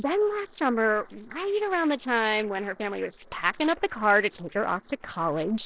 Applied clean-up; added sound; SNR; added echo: neural separator model SepFormer DNS4.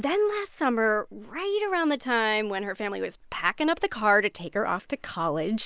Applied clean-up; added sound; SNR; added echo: none; none; none; none.